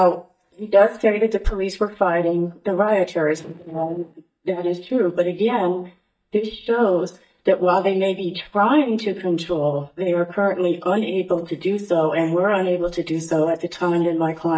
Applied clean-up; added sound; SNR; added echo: neural mask model DeepFilterNet 3.